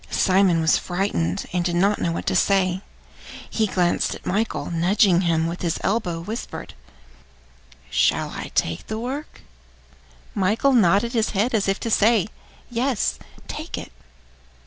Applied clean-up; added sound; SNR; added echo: none; none; none; none.